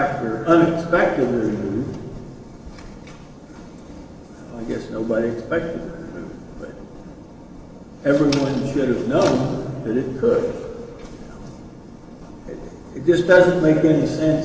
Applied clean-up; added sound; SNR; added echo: none; none; none; reverberation time 2.7 s.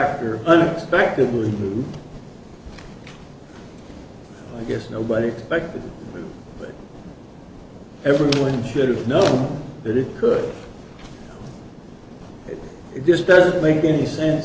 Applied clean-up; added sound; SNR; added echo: none; none; none; none.